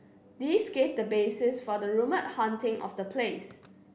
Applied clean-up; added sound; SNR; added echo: none; none; none; none.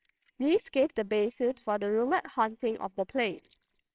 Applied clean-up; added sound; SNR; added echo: neural separator model SepFormer WHAMR!.